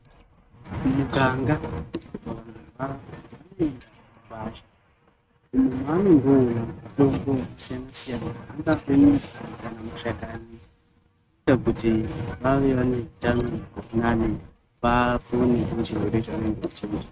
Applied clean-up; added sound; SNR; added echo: neural mask model RNNoise.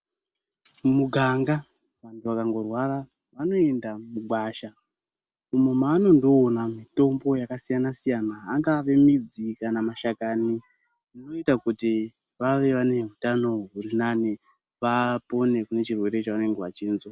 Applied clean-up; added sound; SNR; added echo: none; none; none; none.